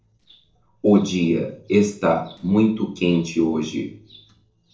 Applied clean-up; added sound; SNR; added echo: neural separator model SepFormer DNS4.